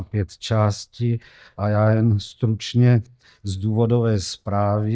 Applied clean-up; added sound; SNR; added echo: neural mask model DeepFilterNet 3.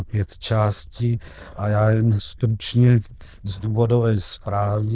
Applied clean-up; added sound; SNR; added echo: neural diffusion model UNIVERSE++.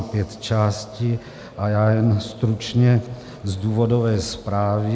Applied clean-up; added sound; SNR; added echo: none; none; none; none.